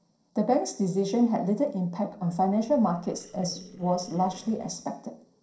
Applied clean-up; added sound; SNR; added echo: neural separator model SepFormer DNS4.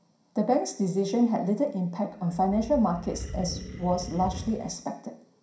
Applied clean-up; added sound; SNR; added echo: none; Animal; 11 dB; reverberation time 0.5 s.